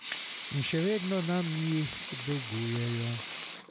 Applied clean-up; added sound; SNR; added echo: none; Sink (filling or washing) / Water tap, faucet / Liquid; 0 dB; none.